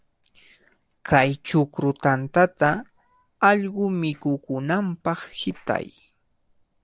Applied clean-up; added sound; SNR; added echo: neural separator model SepFormer DNS4.